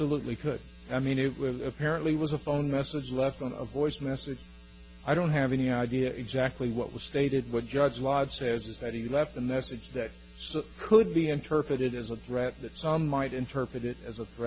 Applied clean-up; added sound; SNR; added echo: none; none; none; none.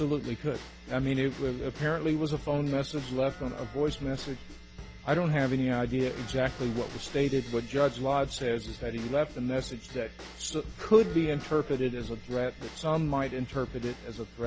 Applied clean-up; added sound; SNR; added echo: none; Livestock, farm animals, working animals + Bell / Drum / Drum kit; 15 dB; none.